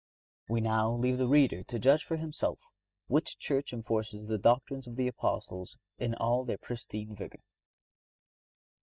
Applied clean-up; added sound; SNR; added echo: neural mask model DeepFilterNet 3.